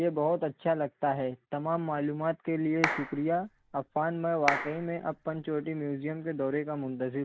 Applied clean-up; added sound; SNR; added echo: none; Clapping; 5 dB; none.